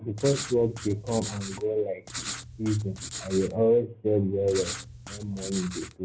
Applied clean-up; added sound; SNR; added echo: none; Writing; 11 dB; reverberation time 0.4 s.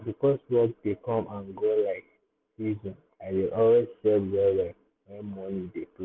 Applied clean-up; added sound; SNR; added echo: none; none; none; none.